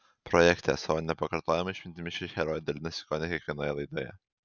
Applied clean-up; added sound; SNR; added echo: none; none; none; none.